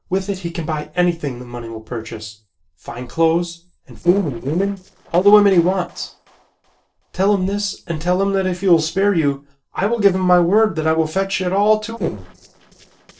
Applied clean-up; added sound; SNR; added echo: neural separator model SepFormer DNS4.